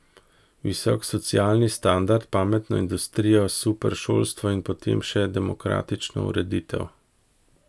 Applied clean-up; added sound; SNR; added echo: none; none; none; none.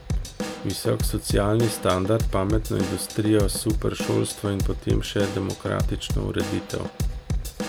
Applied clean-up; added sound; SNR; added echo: none; Drum / Drum kit; 3 dB; none.